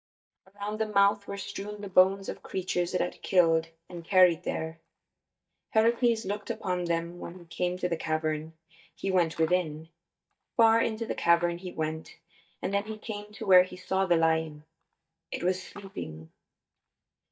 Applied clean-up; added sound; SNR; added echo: neural mask model DeepFilterNet 3.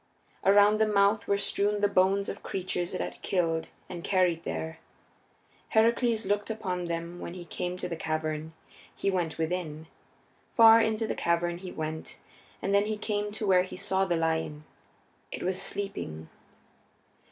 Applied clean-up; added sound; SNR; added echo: none; none; none; none.